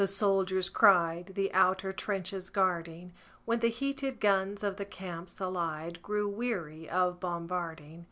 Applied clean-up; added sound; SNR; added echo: none; none; none; none.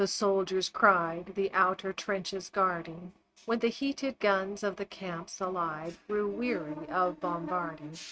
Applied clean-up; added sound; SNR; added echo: neural mask model RNNoise.